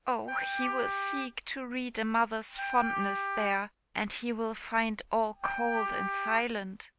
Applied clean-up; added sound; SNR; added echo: none; Wind instrument, woodwind instrument; 3 dB; none.